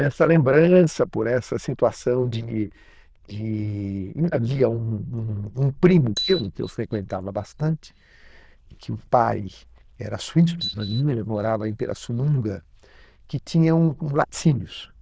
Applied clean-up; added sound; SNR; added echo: neural diffusion model UNIVERSE++.